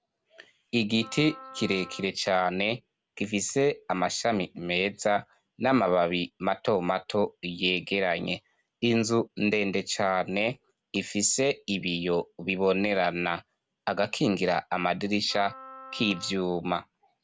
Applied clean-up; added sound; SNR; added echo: none; Wind instrument, woodwind instrument; 19 dB; none.